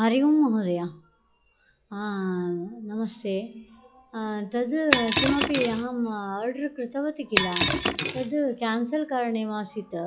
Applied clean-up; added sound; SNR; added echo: classical method log-MMSE.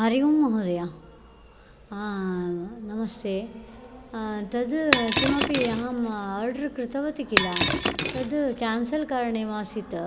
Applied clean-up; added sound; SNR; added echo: none; Shatter; 1 dB; none.